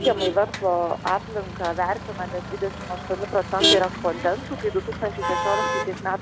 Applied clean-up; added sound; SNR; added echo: none; Motor vehicle (road); 3 dB; none.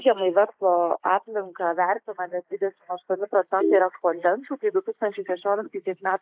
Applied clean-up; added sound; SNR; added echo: neural mask model Resemble Enhance denoiser.